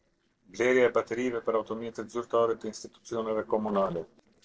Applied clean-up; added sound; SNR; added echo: neural separator model SepFormer DNS4.